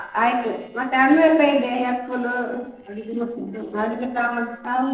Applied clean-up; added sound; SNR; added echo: neural separator model SepFormer DNS4.